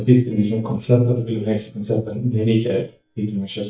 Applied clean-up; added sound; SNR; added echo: neural mask model DeepFilterNet 3.